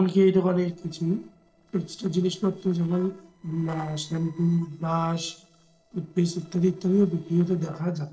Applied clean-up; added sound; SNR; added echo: neural separator model SepFormer DNS4.